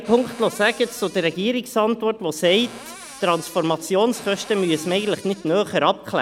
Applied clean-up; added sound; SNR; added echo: none; Cupboard open or close; 19 dB; none.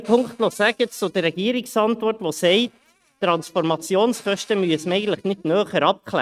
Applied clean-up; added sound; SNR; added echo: neural mask model RNNoise.